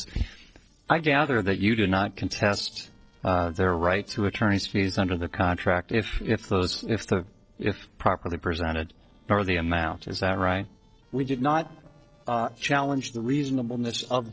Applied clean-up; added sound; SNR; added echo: neural separator model SepFormer DNS4.